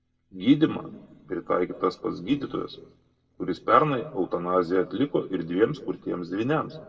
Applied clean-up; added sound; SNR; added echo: neural separator model SepFormer DNS4.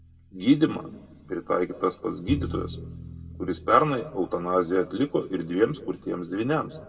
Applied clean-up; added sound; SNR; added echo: none; Bowed string instrument; 15 dB; reverberation time 1.5 s.